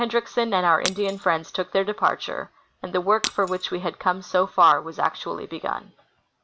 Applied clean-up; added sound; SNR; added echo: none; Shatter; 9 dB; none.